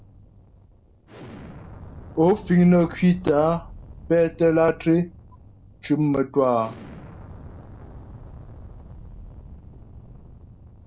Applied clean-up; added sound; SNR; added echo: none; Explosion; 18 dB; none.